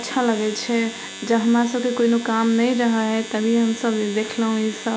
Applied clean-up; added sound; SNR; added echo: none; Domestic sounds, home sounds; 15 dB; none.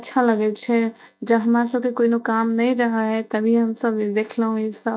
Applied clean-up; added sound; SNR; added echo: neural mask model DeepFilterNet 3.